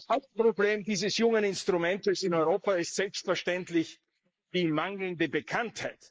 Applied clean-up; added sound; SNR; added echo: neural mask model Resemble Enhance denoiser.